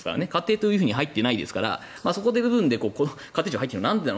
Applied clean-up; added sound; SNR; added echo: neural mask model Resemble Enhance denoiser.